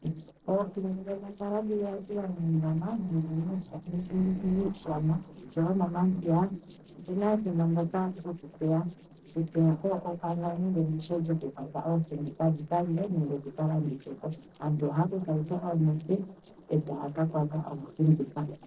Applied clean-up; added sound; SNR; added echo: neural separator model SepFormer DNS4.